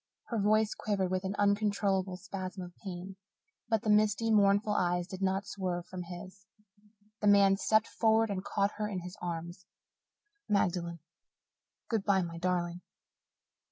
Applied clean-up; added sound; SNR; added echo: none; none; none; none.